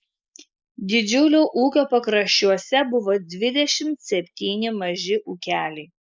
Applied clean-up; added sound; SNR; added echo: neural mask model Resemble Enhance denoiser.